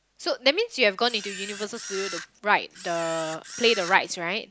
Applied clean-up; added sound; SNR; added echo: none; Camera; 12 dB; none.